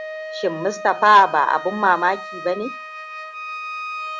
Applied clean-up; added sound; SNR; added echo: none; Wind instrument, woodwind instrument; 11 dB; none.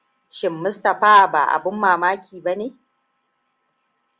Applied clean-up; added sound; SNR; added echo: none; none; none; none.